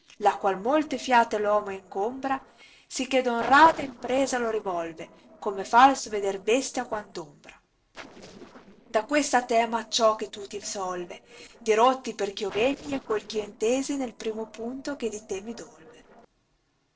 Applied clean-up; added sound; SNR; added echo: neural separator model SepFormer DNS4.